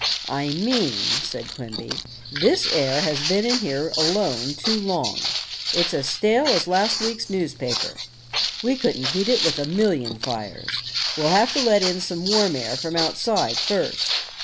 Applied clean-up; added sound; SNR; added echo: none; Walk, footsteps; 3 dB; none.